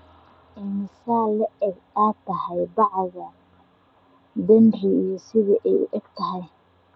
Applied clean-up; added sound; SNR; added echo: none; none; none; none.